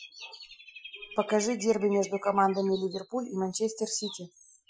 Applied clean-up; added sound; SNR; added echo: classical method Wiener filter.